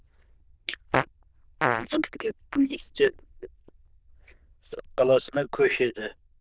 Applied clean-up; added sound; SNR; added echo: neural diffusion model UNIVERSE++.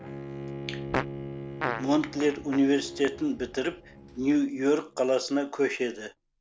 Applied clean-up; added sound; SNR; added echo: none; Bowed string instrument + Fart; 10 dB; none.